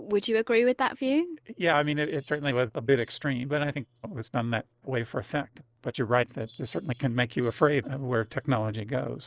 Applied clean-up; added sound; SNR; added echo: neural separator model SepFormer DNS4.